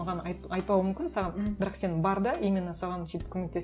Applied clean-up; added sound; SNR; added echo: none; none; none; none.